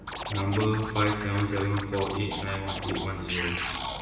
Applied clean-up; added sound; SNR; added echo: none; Scratching (performance technique); 6 dB; reverberation time 1.1 s.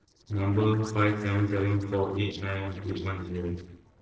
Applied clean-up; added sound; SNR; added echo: neural separator model SepFormer DNS4.